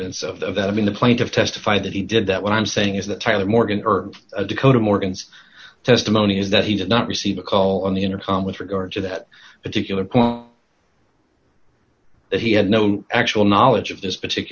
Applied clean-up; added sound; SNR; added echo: none; none; none; none.